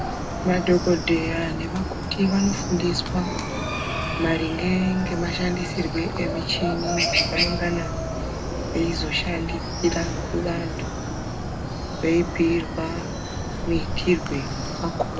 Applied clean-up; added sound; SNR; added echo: none; Chicken, rooster; 2 dB; reverberation time 0.2 s.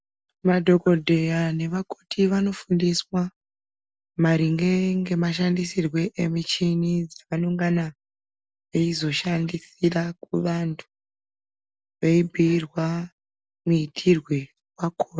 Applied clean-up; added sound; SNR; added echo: none; none; none; none.